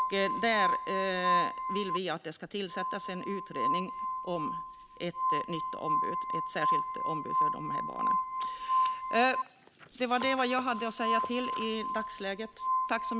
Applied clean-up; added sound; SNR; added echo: none; Glass; -1 dB; none.